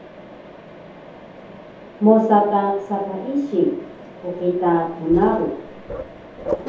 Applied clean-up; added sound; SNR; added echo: none; Mechanisms; 13 dB; reverberation time 0.7 s.